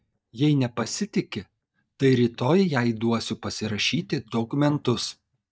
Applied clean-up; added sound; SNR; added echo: neural mask model DeepFilterNet 3.